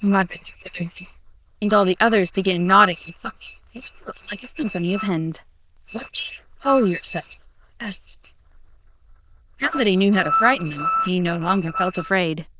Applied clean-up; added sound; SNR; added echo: neural diffusion model UNIVERSE++.